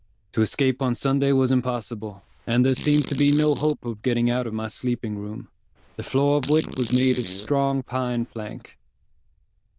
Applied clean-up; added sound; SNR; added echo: neural diffusion model UNIVERSE++.